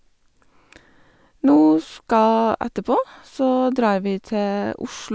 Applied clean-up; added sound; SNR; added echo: none; none; none; none.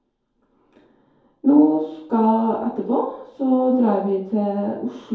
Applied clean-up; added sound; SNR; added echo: none; none; none; reverberation time 2.2 s.